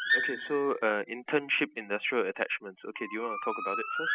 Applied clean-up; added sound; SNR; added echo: classical method spectral subtraction.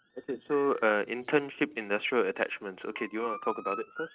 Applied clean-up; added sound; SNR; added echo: neural mask model RNNoise.